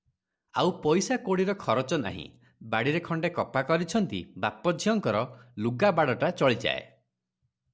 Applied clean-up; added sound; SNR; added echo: none; none; none; none.